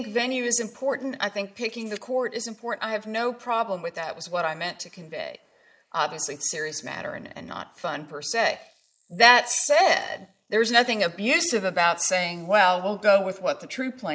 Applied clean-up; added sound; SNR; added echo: neural mask model Resemble Enhance denoiser.